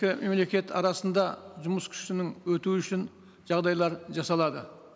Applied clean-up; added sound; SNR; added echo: none; none; none; none.